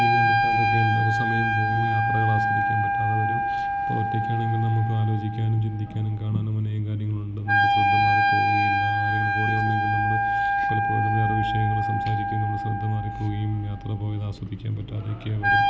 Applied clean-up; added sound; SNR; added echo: none; Wind instrument, woodwind instrument; -2 dB; none.